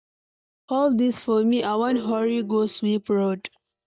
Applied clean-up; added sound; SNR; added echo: neural mask model DeepFilterNet 3.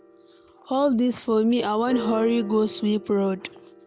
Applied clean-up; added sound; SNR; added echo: none; Piano; 15 dB; none.